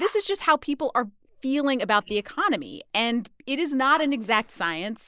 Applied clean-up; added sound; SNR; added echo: neural mask model Resemble Enhance denoiser.